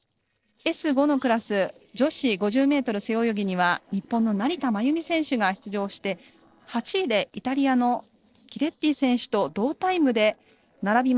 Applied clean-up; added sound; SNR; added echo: neural separator model SepFormer DNS4.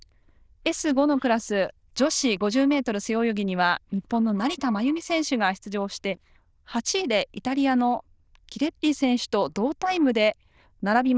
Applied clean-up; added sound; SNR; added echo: neural diffusion model UNIVERSE++.